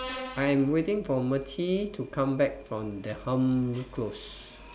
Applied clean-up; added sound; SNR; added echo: none; Subway, metro, underground; 16 dB; none.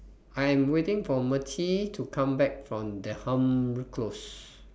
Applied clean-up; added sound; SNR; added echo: none; none; none; none.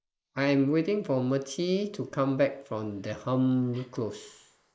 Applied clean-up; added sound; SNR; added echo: neural mask model Resemble Enhance denoiser.